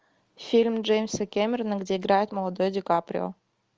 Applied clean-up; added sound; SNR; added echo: none; none; none; none.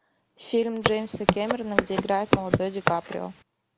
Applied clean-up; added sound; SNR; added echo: none; Walk, footsteps; -2 dB; none.